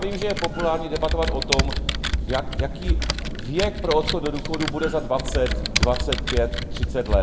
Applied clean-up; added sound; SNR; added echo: none; Computer keyboard; -1 dB; reverberation time 0.9 s.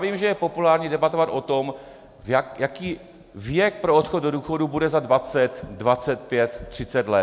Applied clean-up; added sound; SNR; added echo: none; none; none; none.